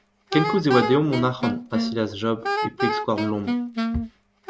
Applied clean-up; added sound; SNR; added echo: none; Wind instrument, woodwind instrument; 3 dB; none.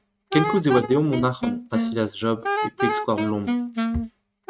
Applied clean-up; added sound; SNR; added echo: neural mask model RNNoise.